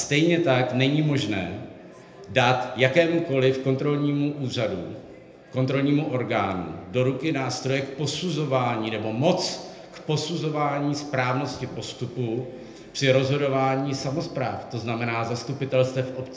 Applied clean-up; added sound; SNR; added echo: none; none; none; reverberation time 0.8 s.